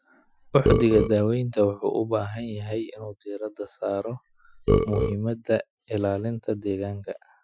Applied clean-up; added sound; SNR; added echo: classical method Wiener filter.